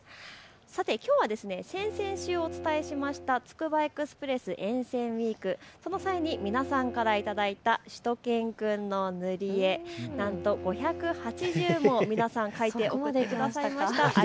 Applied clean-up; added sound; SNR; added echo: none; Bowed string instrument; 15 dB; none.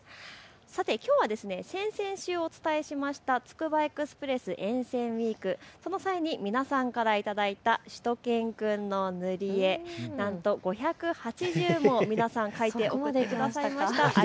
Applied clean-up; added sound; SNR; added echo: none; none; none; none.